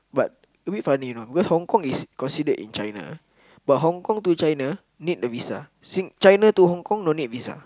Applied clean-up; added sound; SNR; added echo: none; none; none; none.